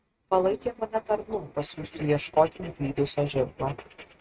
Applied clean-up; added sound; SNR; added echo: neural mask model RNNoise.